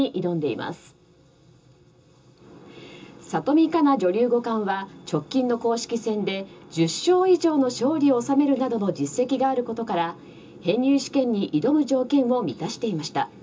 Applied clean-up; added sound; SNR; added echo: none; none; none; reverberation time 0.2 s.